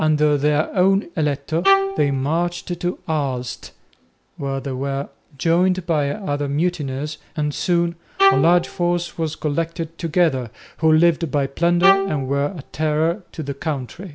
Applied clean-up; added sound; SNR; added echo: none; Bowed string instrument; 5 dB; none.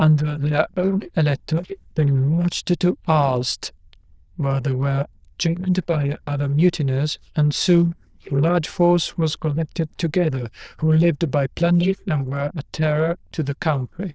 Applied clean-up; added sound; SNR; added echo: neural diffusion model UNIVERSE++.